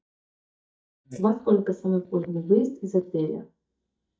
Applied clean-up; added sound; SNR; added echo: neural mask model DeepFilterNet 3.